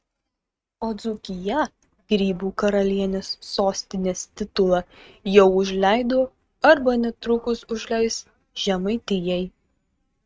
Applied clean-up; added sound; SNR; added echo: neural mask model RNNoise.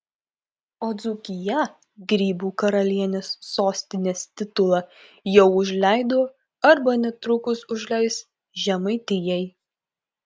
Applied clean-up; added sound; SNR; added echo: none; none; none; none.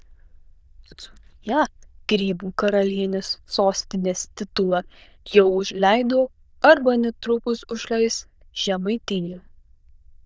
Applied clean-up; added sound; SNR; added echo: neural diffusion model UNIVERSE++.